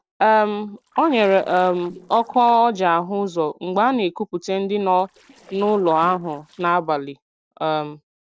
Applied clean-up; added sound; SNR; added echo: neural separator model SepFormer DNS4.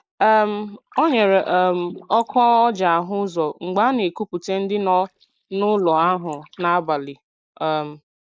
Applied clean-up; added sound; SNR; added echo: neural mask model Resemble Enhance denoiser.